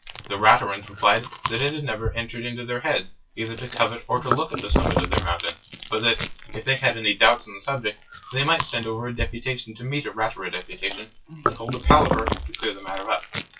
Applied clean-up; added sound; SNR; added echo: classical method WPE with log-MMSE.